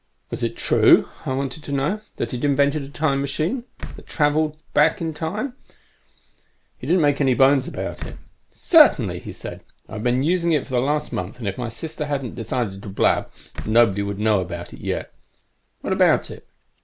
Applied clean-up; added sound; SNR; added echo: none; Slam; 12 dB; none.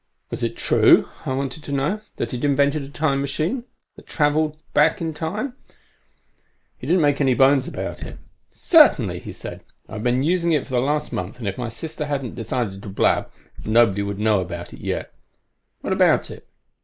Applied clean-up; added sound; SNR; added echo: neural mask model Resemble Enhance denoiser.